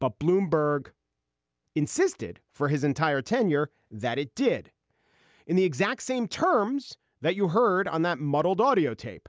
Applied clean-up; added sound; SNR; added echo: none; none; none; none.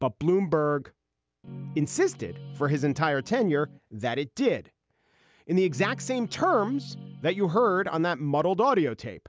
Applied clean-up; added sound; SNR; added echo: none; Guitar; 16 dB; none.